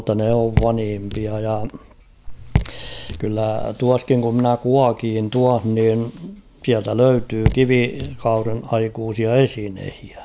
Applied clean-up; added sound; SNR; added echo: none; Raindrop / Drip; 5 dB; none.